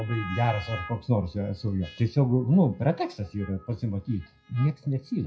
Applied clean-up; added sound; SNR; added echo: classical method WPE with log-MMSE.